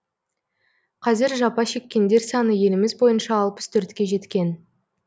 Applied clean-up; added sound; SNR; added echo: none; none; none; none.